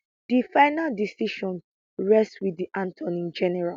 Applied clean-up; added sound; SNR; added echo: none; none; none; none.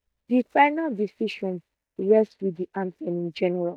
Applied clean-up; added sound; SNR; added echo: neural mask model DeepFilterNet 3.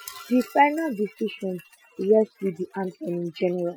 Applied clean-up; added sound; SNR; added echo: classical method Wiener filter.